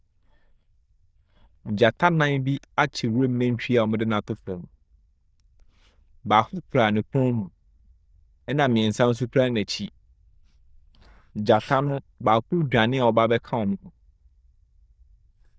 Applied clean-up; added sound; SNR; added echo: neural diffusion model UNIVERSE++.